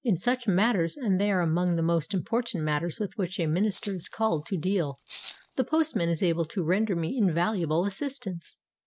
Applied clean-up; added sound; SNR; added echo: neural separator model SepFormer DNS4.